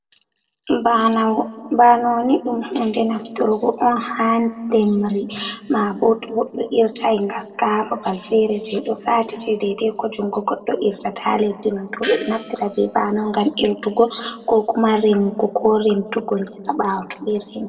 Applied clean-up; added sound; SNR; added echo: neural separator model SepFormer DNS4.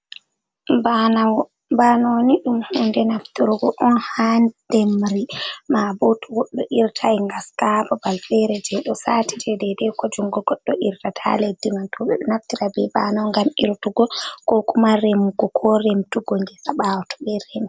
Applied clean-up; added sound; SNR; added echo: none; none; none; none.